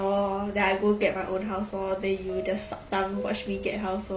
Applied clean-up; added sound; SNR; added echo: none; Subway, metro, underground; 16 dB; none.